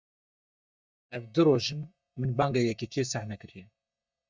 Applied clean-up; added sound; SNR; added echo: neural mask model DeepFilterNet 3.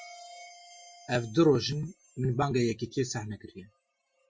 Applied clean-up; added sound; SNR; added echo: classical method Wiener filter.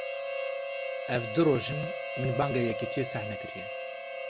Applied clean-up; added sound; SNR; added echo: none; Harmonica; 3 dB; none.